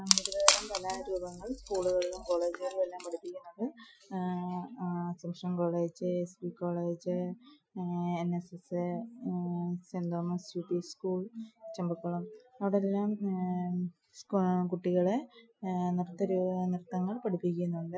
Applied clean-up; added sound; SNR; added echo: classical method Wiener filter.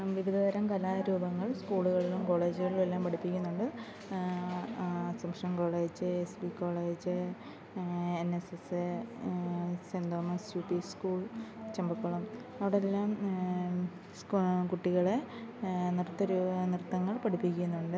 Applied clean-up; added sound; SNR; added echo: none; none; none; none.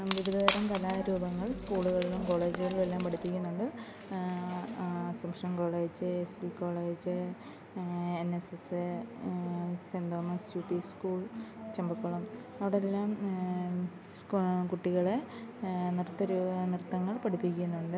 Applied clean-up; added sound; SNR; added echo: none; Wood; 2 dB; none.